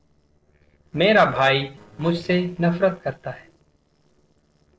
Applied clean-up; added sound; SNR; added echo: neural separator model SepFormer DNS4.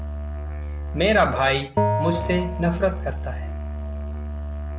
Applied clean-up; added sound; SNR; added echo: none; Musical instrument + Bell; 2 dB; none.